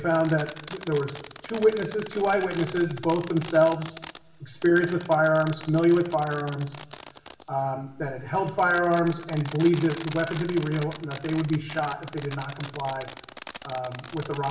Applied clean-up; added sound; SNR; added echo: none; Fireworks; 17 dB; reverberation time 0.9 s.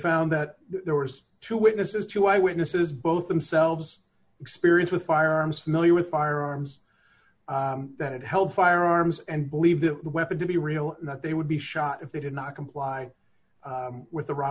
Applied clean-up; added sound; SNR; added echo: none; none; none; none.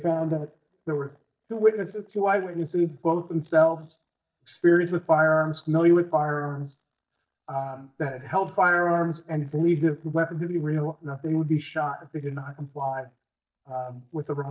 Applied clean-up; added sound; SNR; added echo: neural mask model DeepFilterNet 3.